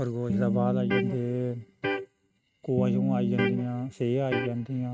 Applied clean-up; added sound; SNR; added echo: neural mask model RNNoise.